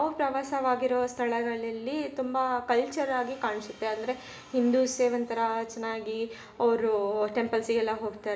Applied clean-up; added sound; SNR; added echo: none; none; none; reverberation time 0.9 s.